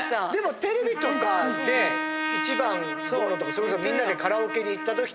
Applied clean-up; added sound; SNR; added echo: none; Trumpet; 4 dB; none.